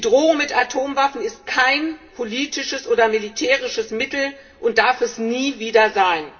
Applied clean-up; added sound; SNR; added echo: none; none; none; reverberation time 0.7 s.